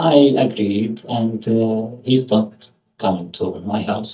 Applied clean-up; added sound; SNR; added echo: neural mask model DeepFilterNet 3.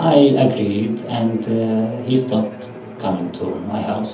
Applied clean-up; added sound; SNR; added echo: none; Bowed string instrument; 17 dB; reverberation time 0.7 s.